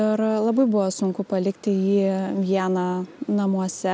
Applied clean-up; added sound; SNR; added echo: none; none; none; none.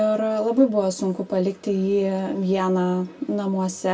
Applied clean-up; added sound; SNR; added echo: none; none; none; reverberation time 0.2 s.